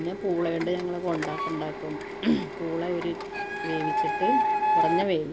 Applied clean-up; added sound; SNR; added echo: none; Printer; 0 dB; none.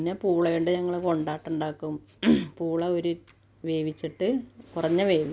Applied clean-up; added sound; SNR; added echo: none; none; none; none.